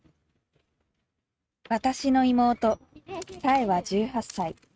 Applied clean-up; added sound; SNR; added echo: neural mask model RNNoise.